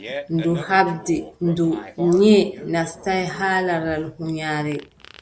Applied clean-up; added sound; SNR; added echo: none; Fart; 17 dB; none.